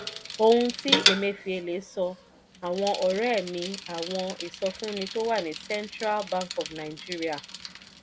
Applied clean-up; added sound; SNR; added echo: none; Bicycle; 5 dB; none.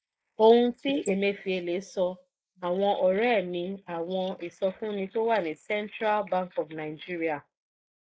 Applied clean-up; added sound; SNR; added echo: neural mask model Resemble Enhance denoiser.